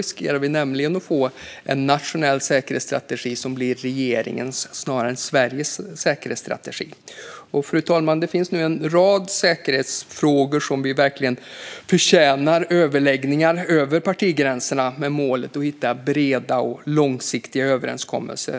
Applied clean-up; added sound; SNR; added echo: none; none; none; none.